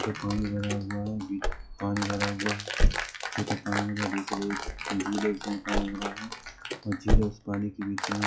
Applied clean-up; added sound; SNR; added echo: classical method log-MMSE.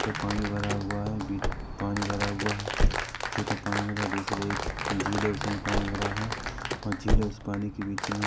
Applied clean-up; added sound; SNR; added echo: none; Applause + Car; -2 dB; none.